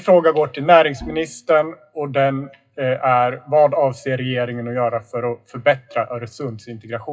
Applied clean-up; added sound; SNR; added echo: classical method WPE with log-MMSE.